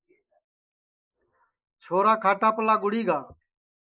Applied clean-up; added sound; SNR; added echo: neural mask model Resemble Enhance denoiser.